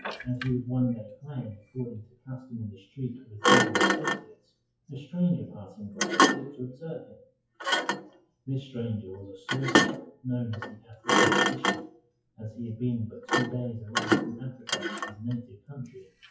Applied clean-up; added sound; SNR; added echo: classical method WPE with log-MMSE.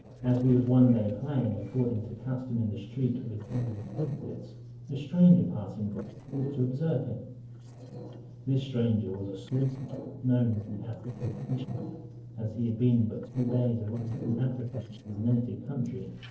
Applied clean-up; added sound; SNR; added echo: neural separator model SepFormer DNS4.